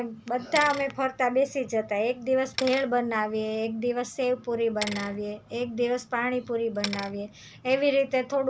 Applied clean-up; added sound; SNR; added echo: none; Bicycle; 14 dB; none.